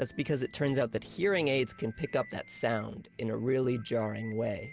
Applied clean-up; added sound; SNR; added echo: none; none; none; none.